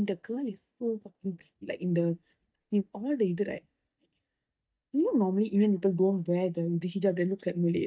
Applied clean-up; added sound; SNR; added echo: neural mask model DeepFilterNet 3.